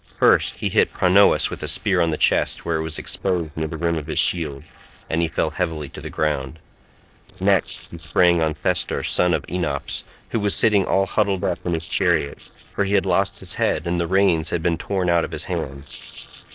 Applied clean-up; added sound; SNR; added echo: neural separator model SepFormer DNS4.